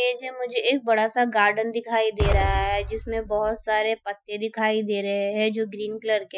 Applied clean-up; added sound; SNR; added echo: classical method Wiener filter.